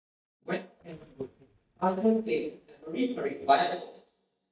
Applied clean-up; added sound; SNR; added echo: neural mask model DeepFilterNet 3.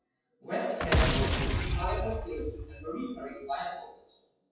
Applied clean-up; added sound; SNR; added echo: classical method WPE with log-MMSE.